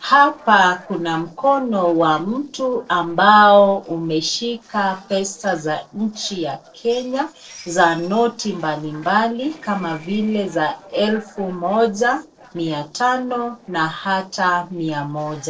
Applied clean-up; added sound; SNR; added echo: neural separator model SepFormer DNS4.